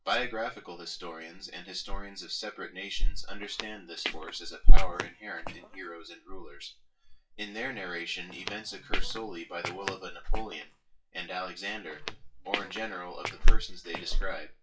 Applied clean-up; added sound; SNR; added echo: classical method WPE with log-MMSE.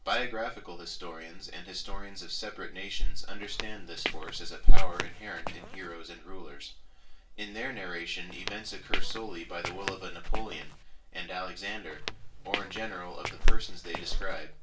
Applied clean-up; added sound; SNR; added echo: none; Squeak / Walk, footsteps; 16 dB; reverberation time 0.3 s.